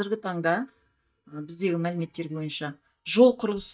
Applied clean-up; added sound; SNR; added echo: neural mask model DeepFilterNet 3.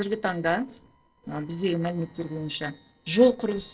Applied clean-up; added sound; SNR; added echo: neural separator model SepFormer DNS4.